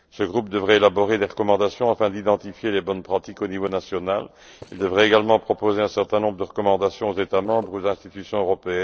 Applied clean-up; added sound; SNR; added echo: neural separator model SepFormer DNS4.